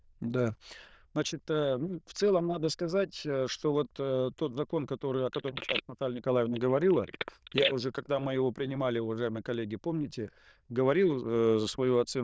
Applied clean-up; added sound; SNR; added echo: neural diffusion model UNIVERSE++.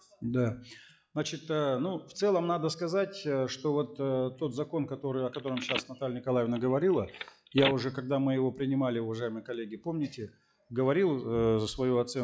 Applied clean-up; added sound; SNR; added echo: classical method log-MMSE.